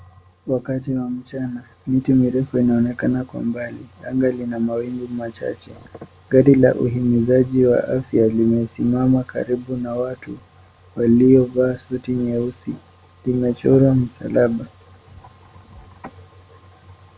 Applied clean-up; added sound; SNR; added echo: none; none; none; none.